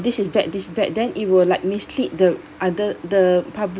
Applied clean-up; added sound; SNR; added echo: none; none; none; none.